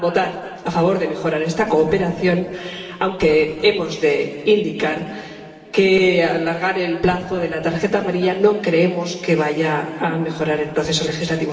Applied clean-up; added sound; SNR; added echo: none; none; none; reverberation time 2.4 s.